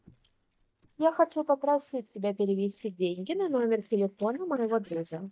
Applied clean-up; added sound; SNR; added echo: neural mask model DeepFilterNet 3.